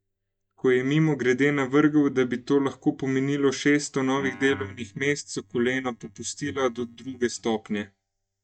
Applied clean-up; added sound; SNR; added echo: neural mask model DeepFilterNet 3.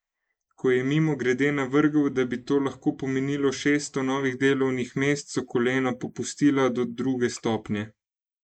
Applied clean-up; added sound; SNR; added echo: neural mask model Resemble Enhance denoiser.